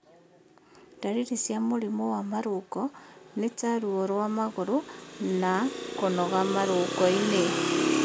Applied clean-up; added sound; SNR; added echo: none; none; none; none.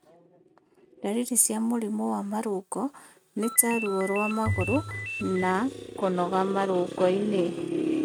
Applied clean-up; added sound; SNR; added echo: neural mask model RNNoise.